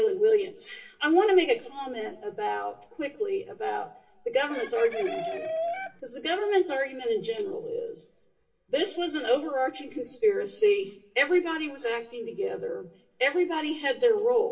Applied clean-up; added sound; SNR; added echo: none; Chicken, rooster; 9 dB; reverberation time 0.8 s.